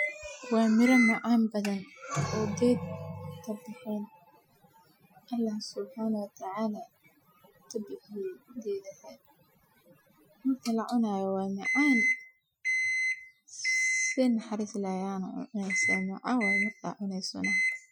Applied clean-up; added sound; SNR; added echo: classical method Wiener filter.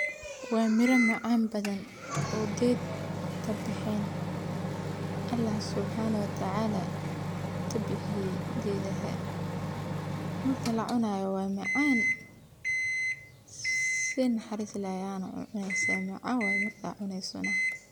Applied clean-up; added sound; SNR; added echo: none; Microwave oven; 2 dB; none.